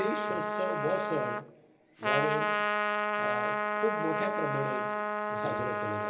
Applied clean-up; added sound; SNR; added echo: none; Trumpet; -4 dB; reverberation time 0.3 s.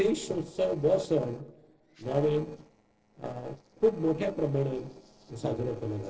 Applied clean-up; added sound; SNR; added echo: neural separator model SepFormer DNS4.